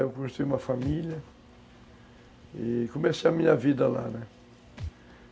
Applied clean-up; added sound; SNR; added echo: none; Thump, thud; 19 dB; none.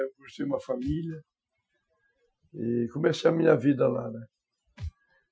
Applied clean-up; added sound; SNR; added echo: classical method Wiener filter.